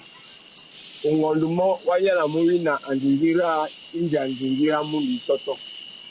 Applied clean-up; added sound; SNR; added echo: none; Frog; -3 dB; none.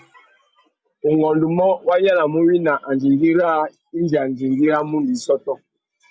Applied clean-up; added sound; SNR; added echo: none; none; none; none.